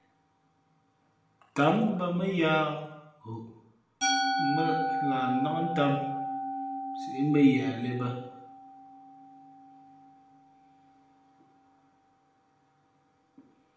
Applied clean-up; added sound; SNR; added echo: none; Musical instrument; 4 dB; reverberation time 0.8 s.